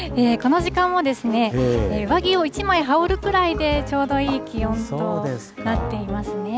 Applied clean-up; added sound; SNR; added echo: none; none; none; none.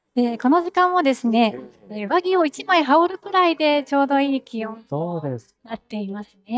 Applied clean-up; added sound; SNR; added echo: neural mask model DeepFilterNet 3.